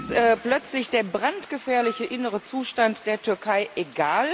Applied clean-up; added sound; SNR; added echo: none; Toilet flush / Water + Chink, clink; 17 dB; none.